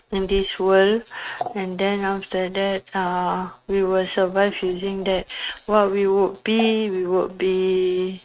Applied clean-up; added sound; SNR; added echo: neural mask model RNNoise.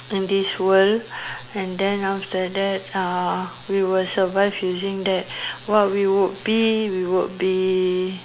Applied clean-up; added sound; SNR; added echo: none; none; none; none.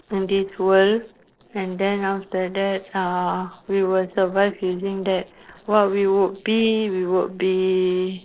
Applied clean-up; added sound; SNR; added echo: neural separator model SepFormer DNS4.